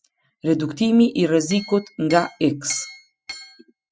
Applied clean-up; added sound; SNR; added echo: classical method spectral subtraction.